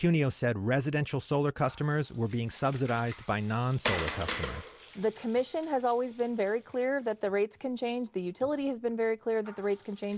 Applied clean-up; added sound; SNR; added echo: none; Water; 14 dB; none.